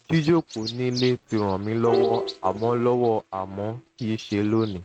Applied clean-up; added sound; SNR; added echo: neural mask model RNNoise.